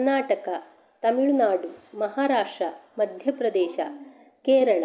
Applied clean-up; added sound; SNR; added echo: none; none; none; none.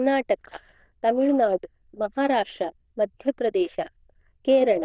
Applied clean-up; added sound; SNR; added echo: neural diffusion model UNIVERSE++.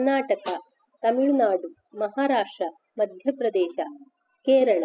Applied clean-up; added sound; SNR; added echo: classical method spectral subtraction.